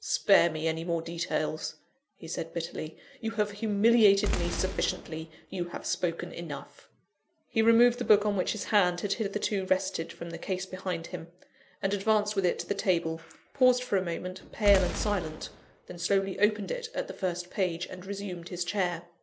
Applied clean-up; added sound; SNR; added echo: none; Boom; 6 dB; none.